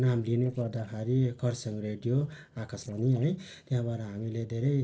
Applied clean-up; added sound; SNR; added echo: neural separator model SepFormer DNS4.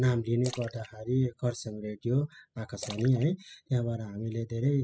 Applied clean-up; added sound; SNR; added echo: classical method spectral subtraction.